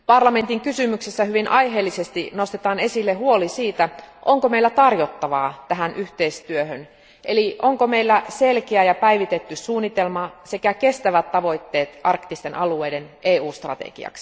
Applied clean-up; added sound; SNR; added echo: none; none; none; none.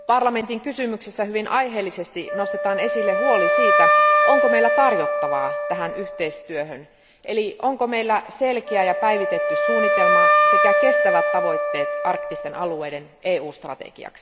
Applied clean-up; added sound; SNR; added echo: none; Wind instrument, woodwind instrument; -3 dB; none.